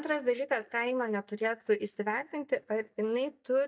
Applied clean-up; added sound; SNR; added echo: neural mask model DeepFilterNet 3.